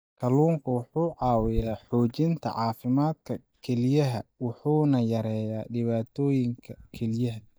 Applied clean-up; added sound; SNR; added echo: neural mask model DeepFilterNet 3.